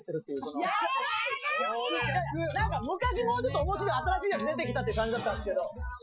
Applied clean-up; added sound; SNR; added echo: classical method Wiener filter.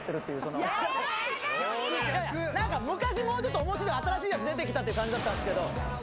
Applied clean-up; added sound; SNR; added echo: none; none; none; none.